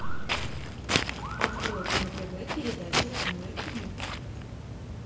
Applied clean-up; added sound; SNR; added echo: none; Walk, footsteps; -4 dB; reverberation time 1.0 s.